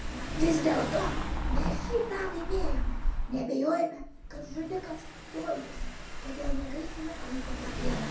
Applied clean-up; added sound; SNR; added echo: none; Engine / Car; -1 dB; reverberation time 0.6 s.